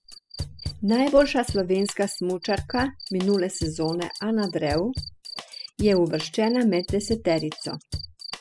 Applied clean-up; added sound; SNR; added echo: classical method spectral subtraction.